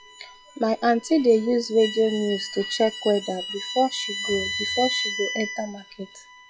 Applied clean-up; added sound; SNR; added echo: classical method log-MMSE.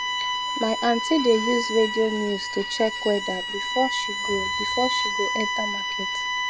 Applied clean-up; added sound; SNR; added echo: none; Bowed string instrument; 2 dB; none.